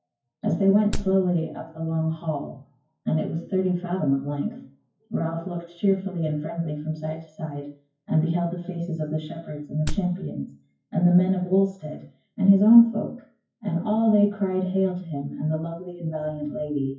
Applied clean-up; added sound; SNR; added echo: classical method WPE with log-MMSE.